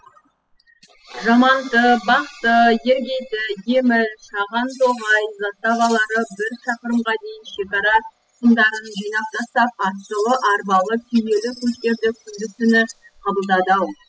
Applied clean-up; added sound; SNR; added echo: classical method spectral subtraction.